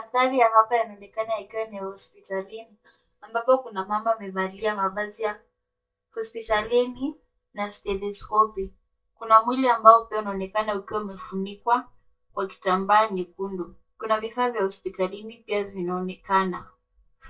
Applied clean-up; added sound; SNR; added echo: neural mask model DeepFilterNet 3.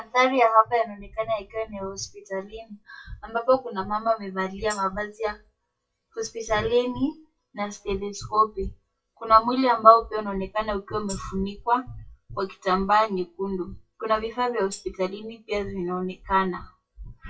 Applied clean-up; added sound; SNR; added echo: classical method WPE with log-MMSE.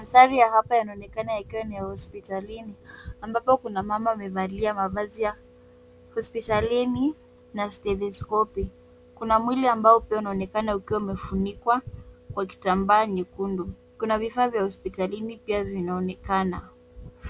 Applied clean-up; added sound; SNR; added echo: none; none; none; none.